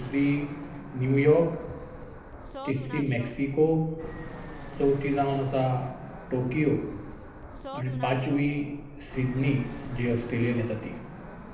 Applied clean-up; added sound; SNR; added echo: none; Fixed-wing aircraft, airplane; 13 dB; reverberation time 0.8 s.